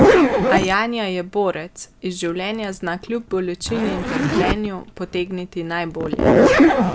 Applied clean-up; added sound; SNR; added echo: none; Zipper (clothing); -5 dB; none.